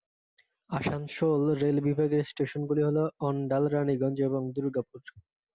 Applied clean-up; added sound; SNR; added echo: none; none; none; none.